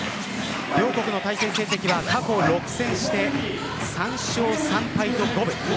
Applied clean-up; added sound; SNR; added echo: none; Scratching (performance technique); 8 dB; none.